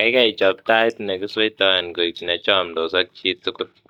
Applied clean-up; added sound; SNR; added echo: neural mask model DeepFilterNet 3.